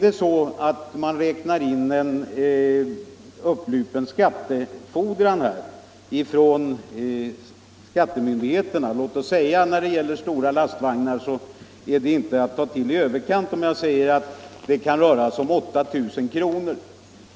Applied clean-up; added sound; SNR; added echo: none; none; none; none.